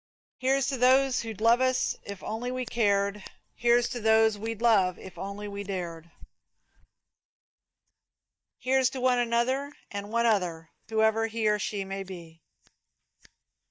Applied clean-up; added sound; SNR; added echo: neural mask model DeepFilterNet 3.